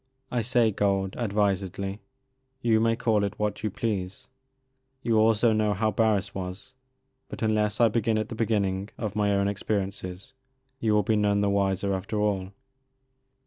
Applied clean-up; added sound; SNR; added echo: none; none; none; none.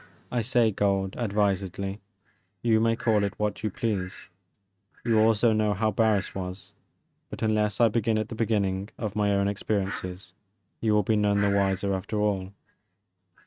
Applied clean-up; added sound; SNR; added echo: neural mask model RNNoise.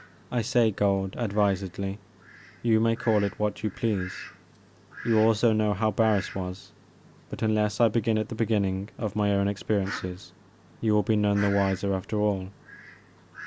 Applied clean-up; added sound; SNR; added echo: none; Fowl; 18 dB; none.